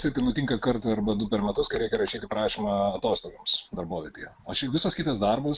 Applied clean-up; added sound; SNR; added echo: none; none; none; none.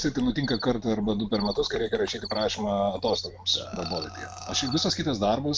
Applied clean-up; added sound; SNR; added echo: none; Cricket + Burping, eructation; 13 dB; none.